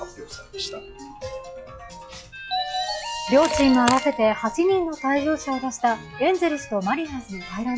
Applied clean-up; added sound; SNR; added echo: classical method log-MMSE.